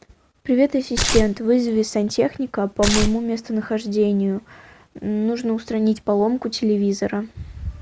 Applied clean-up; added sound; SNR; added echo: none; Tearing; 1 dB; none.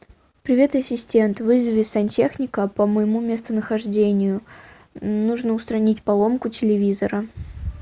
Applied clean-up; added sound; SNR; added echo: none; none; none; none.